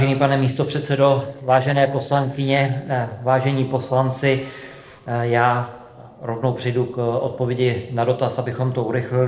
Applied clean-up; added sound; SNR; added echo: neural separator model SepFormer DNS4.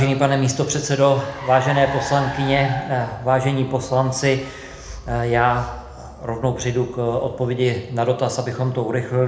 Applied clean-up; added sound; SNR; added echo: none; Car; 15 dB; reverberation time 0.7 s.